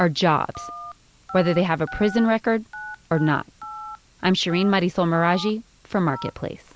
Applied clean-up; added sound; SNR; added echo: none; Telephone; 16 dB; none.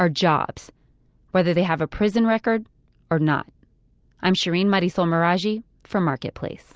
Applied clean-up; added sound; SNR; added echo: none; none; none; none.